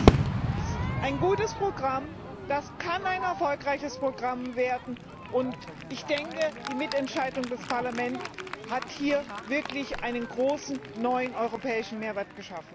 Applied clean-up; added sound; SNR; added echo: none; Crowd / Fireworks; 2 dB; none.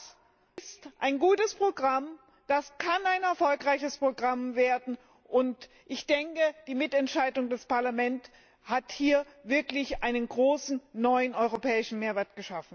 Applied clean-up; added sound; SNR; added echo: none; none; none; none.